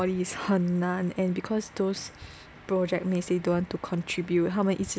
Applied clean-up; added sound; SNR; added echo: none; none; none; none.